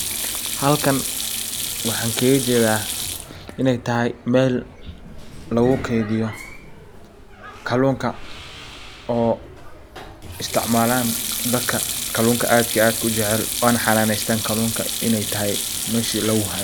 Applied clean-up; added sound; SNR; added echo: none; Sink (filling or washing); 5 dB; none.